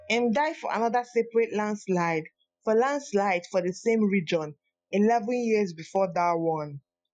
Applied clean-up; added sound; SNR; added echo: classical method Wiener filter.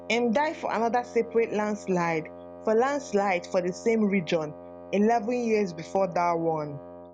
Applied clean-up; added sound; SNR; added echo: none; Wind instrument, woodwind instrument; 17 dB; none.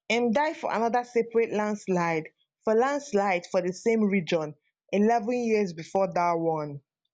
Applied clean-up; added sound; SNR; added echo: none; none; none; none.